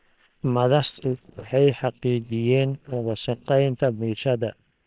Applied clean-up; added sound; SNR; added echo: neural separator model SepFormer WHAM!.